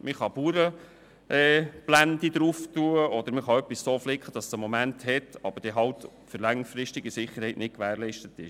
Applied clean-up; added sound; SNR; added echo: none; none; none; none.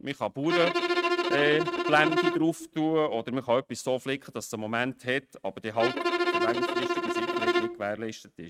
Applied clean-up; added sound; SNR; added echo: neural mask model RNNoise.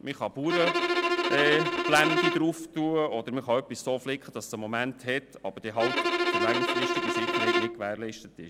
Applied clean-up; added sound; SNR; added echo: none; Bowed string instrument; -2 dB; none.